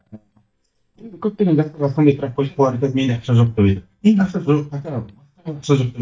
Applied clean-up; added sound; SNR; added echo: neural mask model DeepFilterNet 3.